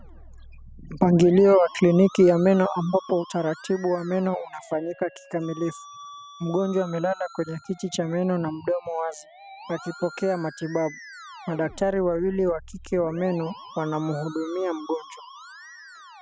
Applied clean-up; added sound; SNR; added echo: none; Musical instrument; 19 dB; none.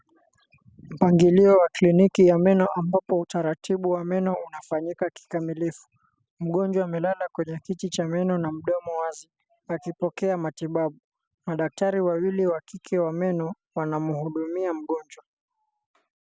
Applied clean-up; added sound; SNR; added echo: none; none; none; none.